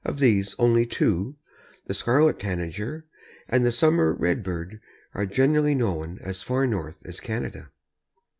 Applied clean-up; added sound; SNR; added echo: none; none; none; none.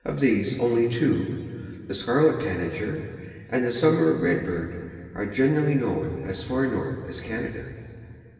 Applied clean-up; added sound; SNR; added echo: none; none; none; reverberation time 2.3 s.